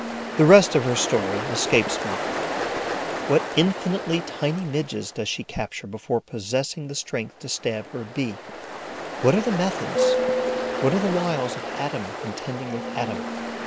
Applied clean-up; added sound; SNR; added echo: none; Ocean; 5 dB; none.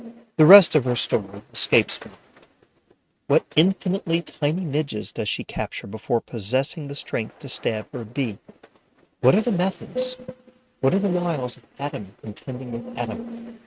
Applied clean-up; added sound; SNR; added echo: neural mask model RNNoise.